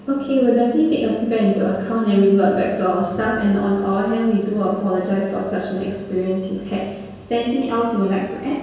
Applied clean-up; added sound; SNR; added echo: none; none; none; reverberation time 1.0 s.